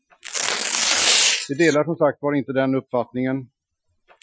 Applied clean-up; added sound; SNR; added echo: classical method Wiener filter.